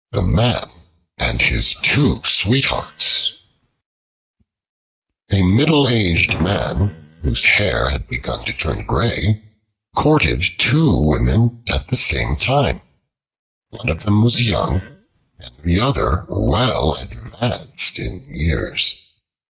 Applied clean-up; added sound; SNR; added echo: neural mask model RNNoise.